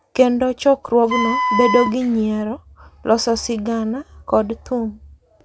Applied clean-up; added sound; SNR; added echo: none; Wind instrument, woodwind instrument; 3 dB; none.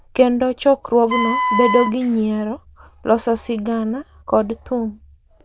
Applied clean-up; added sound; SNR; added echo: neural diffusion model UNIVERSE++.